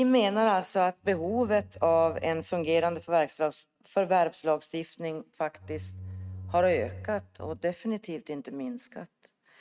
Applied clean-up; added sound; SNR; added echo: neural mask model RNNoise.